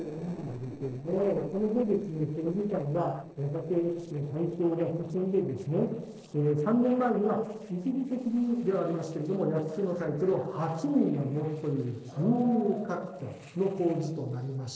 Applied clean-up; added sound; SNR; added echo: neural separator model SepFormer DNS4.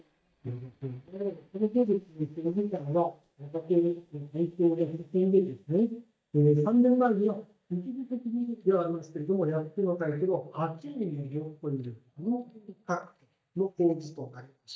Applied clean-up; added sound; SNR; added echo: neural mask model DeepFilterNet 3.